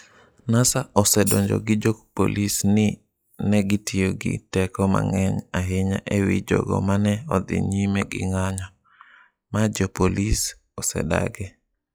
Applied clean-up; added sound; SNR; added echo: classical method log-MMSE.